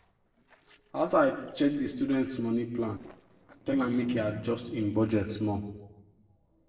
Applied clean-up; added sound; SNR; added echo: neural separator model SepFormer DNS4.